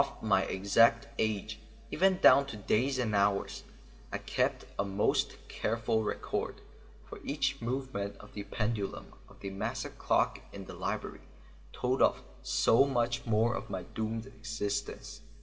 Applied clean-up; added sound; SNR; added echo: none; none; none; reverberation time 0.9 s.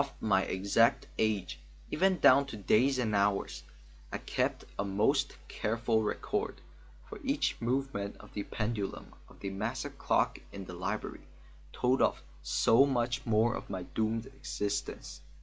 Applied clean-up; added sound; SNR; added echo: none; none; none; none.